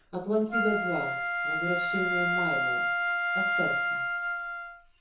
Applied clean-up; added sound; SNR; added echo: none; Wind instrument, woodwind instrument; -5 dB; reverberation time 0.6 s.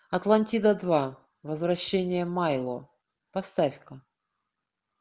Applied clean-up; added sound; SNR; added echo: none; none; none; none.